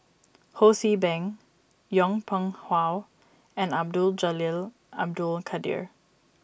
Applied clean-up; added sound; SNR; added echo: none; none; none; none.